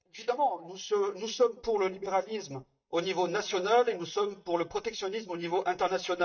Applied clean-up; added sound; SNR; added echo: neural mask model DeepFilterNet 3.